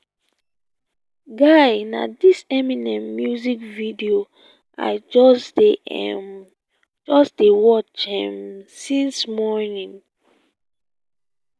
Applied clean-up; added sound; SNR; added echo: none; none; none; none.